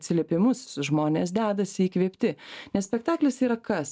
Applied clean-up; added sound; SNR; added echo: none; none; none; none.